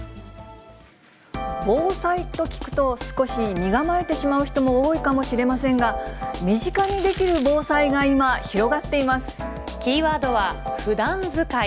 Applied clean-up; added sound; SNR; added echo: none; Crumpling, crinkling; 17 dB; none.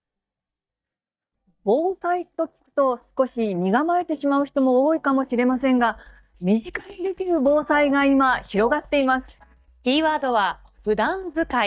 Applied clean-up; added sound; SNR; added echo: neural mask model DeepFilterNet 3.